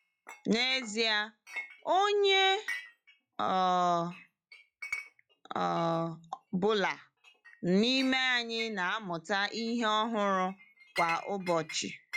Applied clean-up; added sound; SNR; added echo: classical method log-MMSE.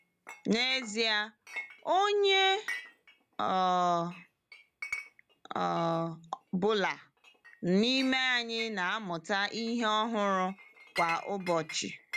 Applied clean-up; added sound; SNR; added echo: none; Chink, clink; 15 dB; none.